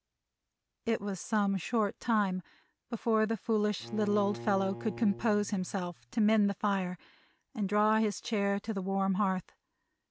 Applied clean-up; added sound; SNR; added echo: none; Bowed string instrument; 14 dB; none.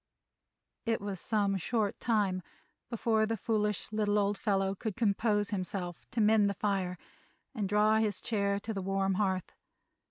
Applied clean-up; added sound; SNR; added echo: neural mask model Resemble Enhance denoiser.